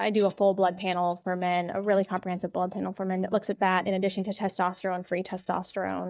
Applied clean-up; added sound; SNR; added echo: neural mask model DeepFilterNet 3.